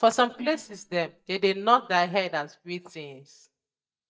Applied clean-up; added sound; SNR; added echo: neural mask model DeepFilterNet 3.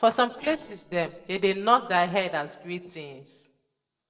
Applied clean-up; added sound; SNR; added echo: neural separator model SepFormer DNS4.